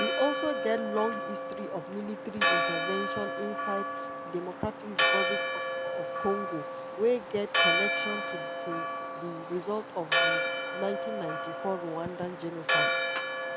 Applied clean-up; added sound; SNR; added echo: none; Church bell; -4 dB; none.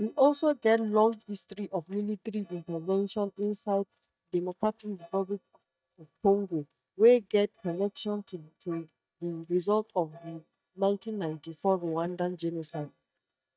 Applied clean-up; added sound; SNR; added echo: neural mask model DeepFilterNet 3.